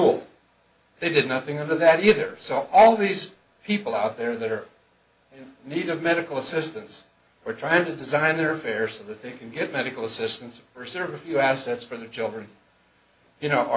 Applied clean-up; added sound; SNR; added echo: none; none; none; none.